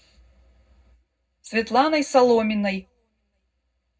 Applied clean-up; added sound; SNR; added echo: none; none; none; reverberation time 0.3 s.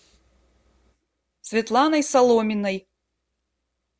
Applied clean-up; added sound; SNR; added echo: none; none; none; none.